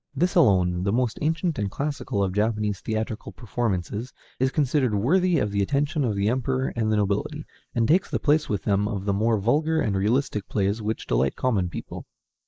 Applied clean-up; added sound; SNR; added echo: neural mask model Resemble Enhance denoiser.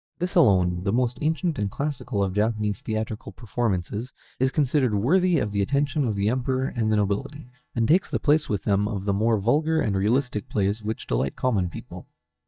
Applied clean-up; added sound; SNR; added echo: neural mask model DeepFilterNet 3.